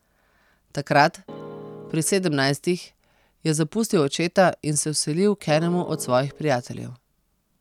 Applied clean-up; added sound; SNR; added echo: none; Keyboard (musical); 16 dB; none.